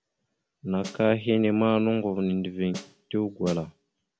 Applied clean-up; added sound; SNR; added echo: none; Snare drum; 17 dB; none.